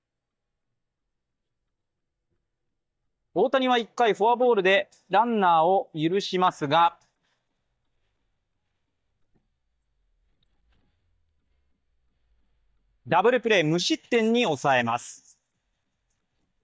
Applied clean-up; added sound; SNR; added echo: neural mask model DeepFilterNet 3.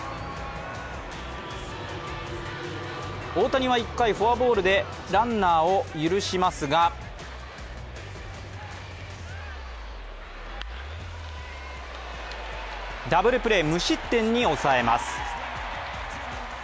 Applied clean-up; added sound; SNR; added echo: none; none; none; none.